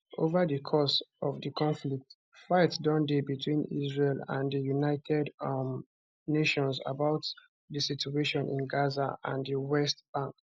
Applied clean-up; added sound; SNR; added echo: none; none; none; none.